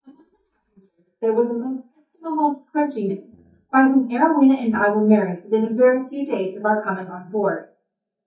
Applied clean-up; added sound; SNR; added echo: neural mask model DeepFilterNet 3.